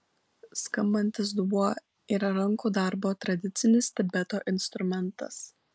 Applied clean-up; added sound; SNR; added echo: none; none; none; none.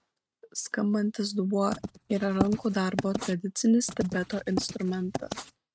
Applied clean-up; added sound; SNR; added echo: neural mask model RNNoise.